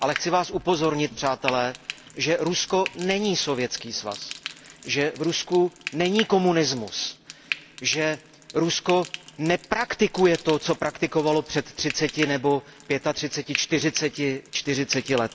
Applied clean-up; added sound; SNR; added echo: none; Frying (food); 14 dB; none.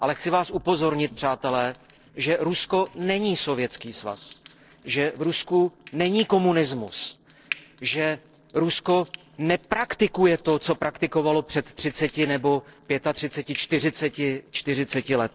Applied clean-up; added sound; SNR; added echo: neural separator model SepFormer DNS4.